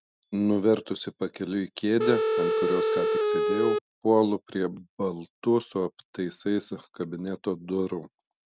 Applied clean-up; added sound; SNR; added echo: none; Telephone; -3 dB; none.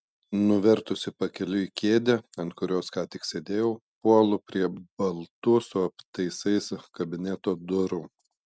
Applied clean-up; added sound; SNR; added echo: none; none; none; none.